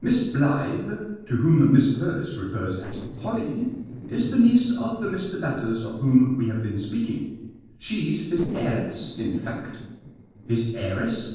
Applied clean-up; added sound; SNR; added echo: neural separator model SepFormer DNS4.